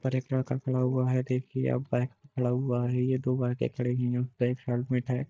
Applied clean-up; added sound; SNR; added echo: neural mask model DeepFilterNet 3.